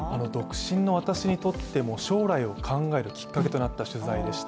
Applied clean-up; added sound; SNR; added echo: none; Snare drum; 8 dB; none.